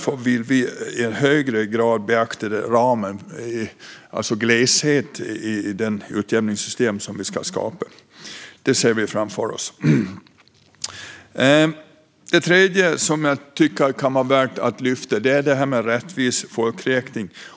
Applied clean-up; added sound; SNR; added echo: none; none; none; none.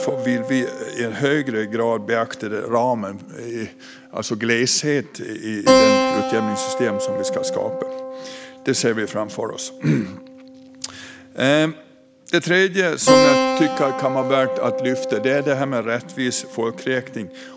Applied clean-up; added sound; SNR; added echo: none; Keyboard (musical); 2 dB; none.